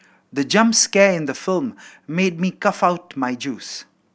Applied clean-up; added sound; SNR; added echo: none; none; none; none.